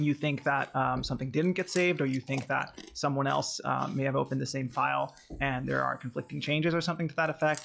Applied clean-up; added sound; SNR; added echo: classical method log-MMSE.